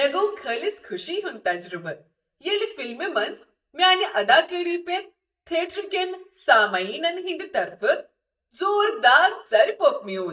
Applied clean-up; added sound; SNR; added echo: neural mask model DeepFilterNet 3.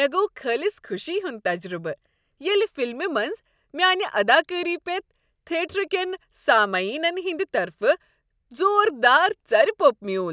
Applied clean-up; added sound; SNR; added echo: none; none; none; none.